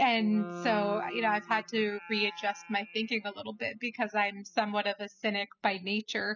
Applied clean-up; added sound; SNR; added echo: classical method spectral subtraction.